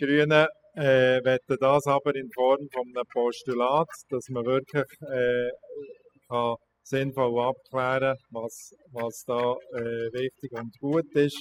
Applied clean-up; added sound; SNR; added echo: classical method spectral subtraction.